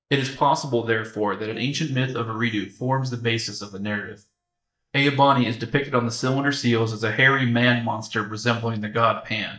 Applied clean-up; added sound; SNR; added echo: neural mask model DeepFilterNet 3.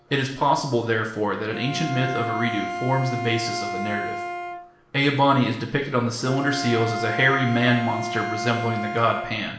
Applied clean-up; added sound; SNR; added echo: none; Bowed string instrument; 8 dB; reverberation time 0.7 s.